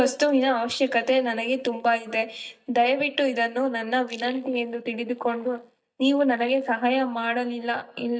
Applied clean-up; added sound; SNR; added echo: neural mask model DeepFilterNet 3.